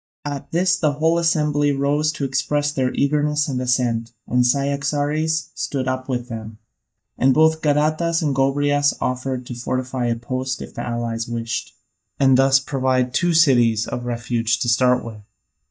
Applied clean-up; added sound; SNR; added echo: neural mask model DeepFilterNet 3.